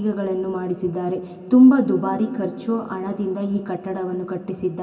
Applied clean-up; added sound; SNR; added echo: none; none; none; reverberation time 0.2 s.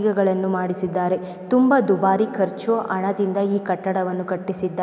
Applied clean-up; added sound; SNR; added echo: none; none; none; none.